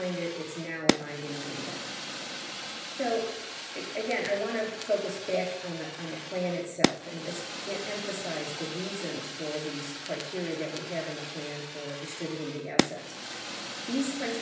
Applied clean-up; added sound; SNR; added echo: none; Fire; 1 dB; reverberation time 0.9 s.